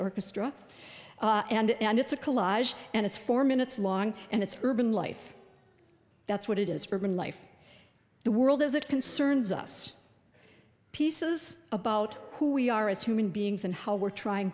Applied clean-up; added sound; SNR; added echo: none; none; none; none.